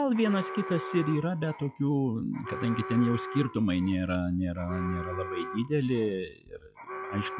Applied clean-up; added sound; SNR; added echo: classical method log-MMSE.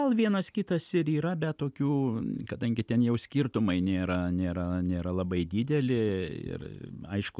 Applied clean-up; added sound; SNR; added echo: none; none; none; none.